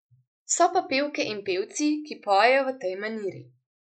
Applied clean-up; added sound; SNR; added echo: neural mask model Resemble Enhance denoiser.